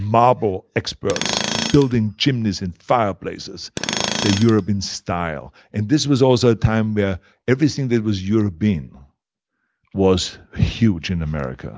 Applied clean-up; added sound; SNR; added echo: none; Tools; 6 dB; none.